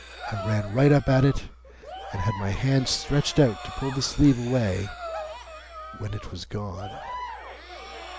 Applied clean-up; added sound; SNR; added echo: none; Breathing + Crowd / Cheering; 13 dB; none.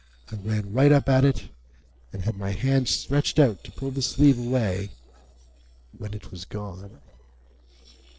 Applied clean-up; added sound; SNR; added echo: neural separator model SepFormer DNS4.